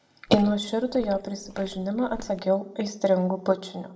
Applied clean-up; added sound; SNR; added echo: none; Walk, footsteps; 19 dB; reverberation time 0.7 s.